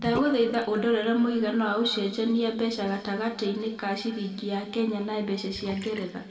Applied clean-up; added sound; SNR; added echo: none; Bathtub (filling or washing) / Sink (filling or washing); 17 dB; reverberation time 1.8 s.